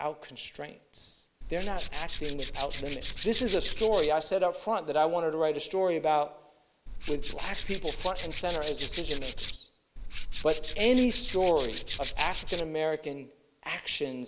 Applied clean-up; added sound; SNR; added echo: none; Tools; 3 dB; none.